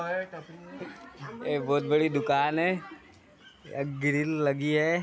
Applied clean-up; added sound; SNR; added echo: none; none; none; none.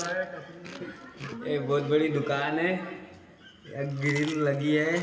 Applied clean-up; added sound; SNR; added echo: none; Chewing, mastication; 19 dB; reverberation time 1.8 s.